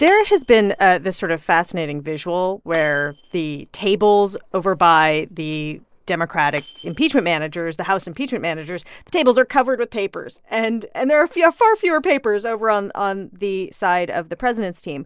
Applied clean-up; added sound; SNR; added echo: neural separator model SepFormer DNS4.